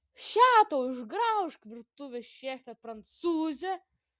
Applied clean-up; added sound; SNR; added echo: none; none; none; none.